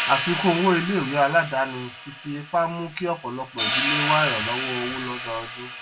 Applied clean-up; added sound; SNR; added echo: none; Hi-hat; 4 dB; reverberation time 0.2 s.